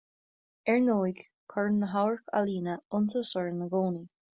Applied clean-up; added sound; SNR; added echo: none; none; none; none.